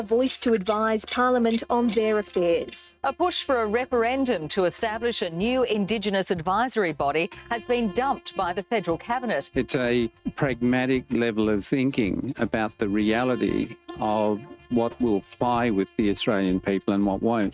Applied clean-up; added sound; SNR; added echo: neural mask model RNNoise.